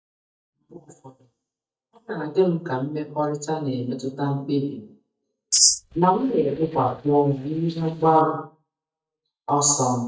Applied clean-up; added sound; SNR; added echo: neural mask model DeepFilterNet 3.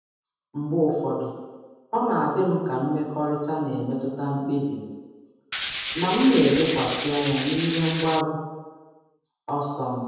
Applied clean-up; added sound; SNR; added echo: none; Tools; -2 dB; reverberation time 1.1 s.